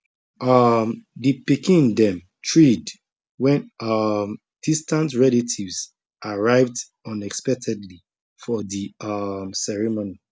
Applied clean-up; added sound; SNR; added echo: none; none; none; none.